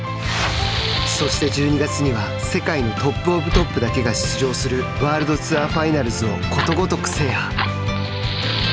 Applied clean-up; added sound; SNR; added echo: none; Fire; 10 dB; none.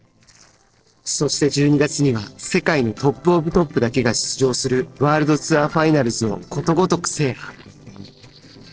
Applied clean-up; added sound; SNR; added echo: neural separator model SepFormer DNS4.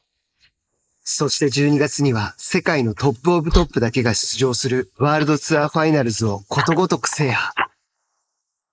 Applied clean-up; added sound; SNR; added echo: neural mask model Resemble Enhance denoiser.